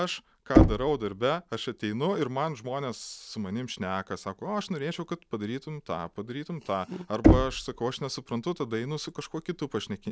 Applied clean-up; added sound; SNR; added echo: none; Knock; -4 dB; none.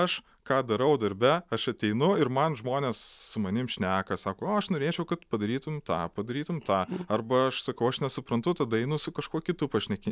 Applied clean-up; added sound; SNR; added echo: none; none; none; none.